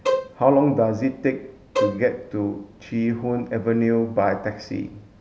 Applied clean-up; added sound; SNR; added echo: none; Bowed string instrument; 5 dB; none.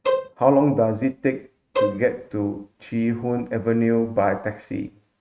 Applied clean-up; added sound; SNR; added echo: neural mask model RNNoise.